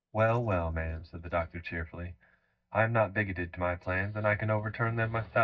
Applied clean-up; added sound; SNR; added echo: neural mask model DeepFilterNet 3.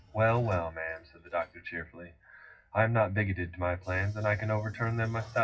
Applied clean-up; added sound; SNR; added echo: classical method WPE with log-MMSE.